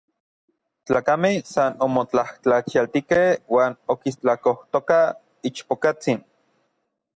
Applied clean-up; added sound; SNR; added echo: none; none; none; none.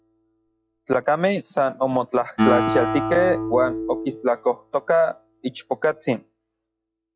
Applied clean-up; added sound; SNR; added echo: classical method log-MMSE.